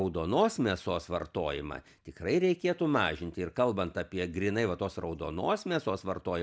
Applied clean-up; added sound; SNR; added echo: none; none; none; none.